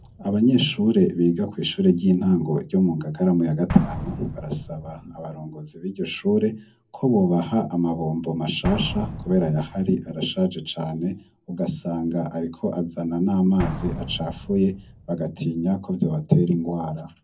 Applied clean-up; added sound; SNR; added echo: none; Explosion; 15 dB; reverberation time 0.3 s.